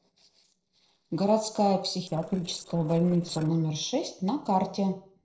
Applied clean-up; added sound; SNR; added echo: neural separator model SepFormer DNS4.